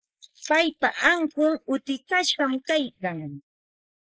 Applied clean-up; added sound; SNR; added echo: neural mask model Resemble Enhance denoiser.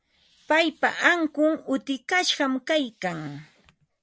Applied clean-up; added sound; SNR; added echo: none; none; none; none.